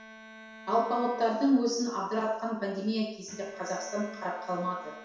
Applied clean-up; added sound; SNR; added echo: none; Bowed string instrument; 19 dB; reverberation time 0.7 s.